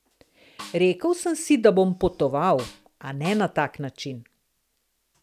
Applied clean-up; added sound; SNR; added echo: none; Snare drum; 19 dB; none.